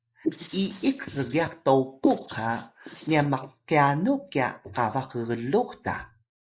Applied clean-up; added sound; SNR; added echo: neural mask model Resemble Enhance denoiser.